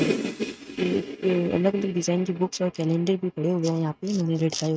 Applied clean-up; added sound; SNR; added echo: neural mask model RNNoise.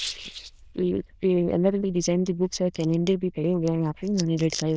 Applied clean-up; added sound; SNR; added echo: neural diffusion model UNIVERSE++.